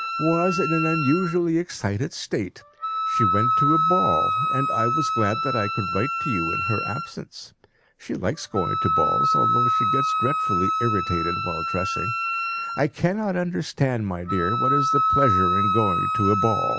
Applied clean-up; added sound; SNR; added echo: none; Wind instrument, woodwind instrument; -1 dB; none.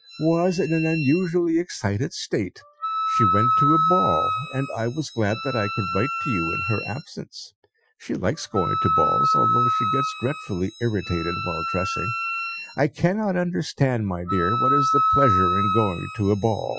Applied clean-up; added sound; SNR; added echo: classical method Wiener filter.